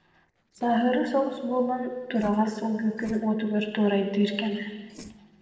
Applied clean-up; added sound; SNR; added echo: neural separator model SepFormer DNS4.